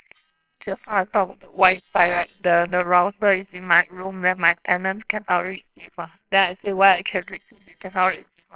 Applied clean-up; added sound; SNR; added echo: neural separator model SepFormer WHAMR!.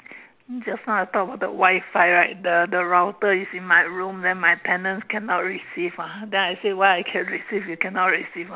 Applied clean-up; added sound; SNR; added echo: none; none; none; none.